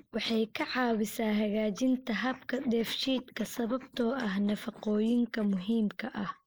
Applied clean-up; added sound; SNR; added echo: neural mask model Resemble Enhance denoiser.